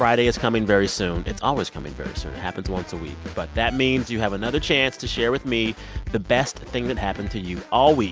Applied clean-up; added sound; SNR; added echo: none; none; none; none.